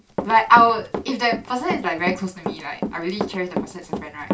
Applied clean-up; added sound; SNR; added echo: none; Run; 8 dB; reverberation time 0.2 s.